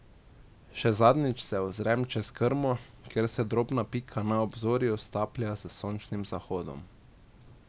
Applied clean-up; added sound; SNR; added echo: none; none; none; none.